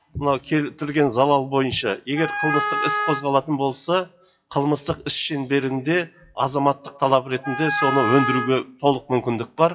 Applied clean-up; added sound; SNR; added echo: classical method WPE with log-MMSE.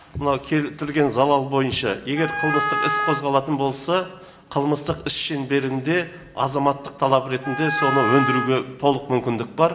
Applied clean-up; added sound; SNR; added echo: none; Wind instrument, woodwind instrument; 3 dB; reverberation time 1.8 s.